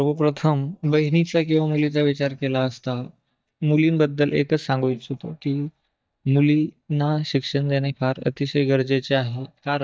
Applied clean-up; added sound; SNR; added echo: neural mask model DeepFilterNet 3.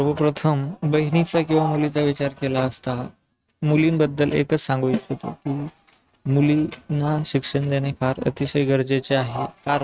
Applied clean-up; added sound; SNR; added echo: neural mask model RNNoise.